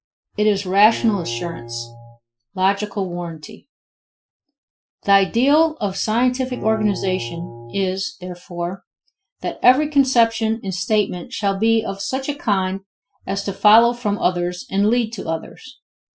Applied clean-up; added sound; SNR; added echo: classical method Wiener filter.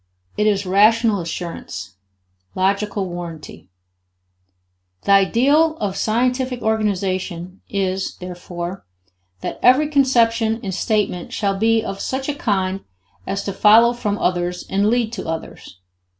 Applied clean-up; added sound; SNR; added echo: none; none; none; none.